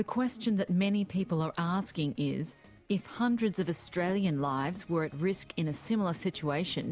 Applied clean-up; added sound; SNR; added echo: none; none; none; none.